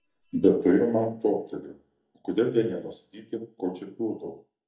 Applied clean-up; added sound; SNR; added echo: neural mask model DeepFilterNet 3.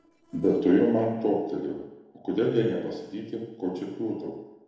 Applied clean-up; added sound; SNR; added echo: neural separator model SepFormer DNS4.